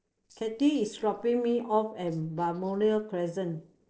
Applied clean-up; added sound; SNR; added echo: neural separator model SepFormer DNS4.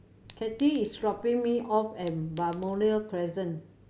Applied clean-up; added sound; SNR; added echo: none; Chink, clink; 14 dB; none.